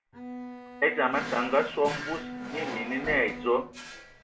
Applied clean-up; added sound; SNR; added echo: none; Drawer open or close + Bowed string instrument; 9 dB; none.